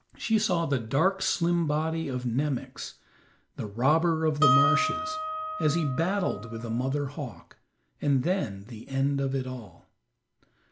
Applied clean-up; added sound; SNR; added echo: none; Harp; 1 dB; none.